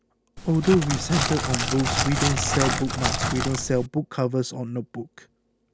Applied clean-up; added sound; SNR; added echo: none; Crackle; 1 dB; none.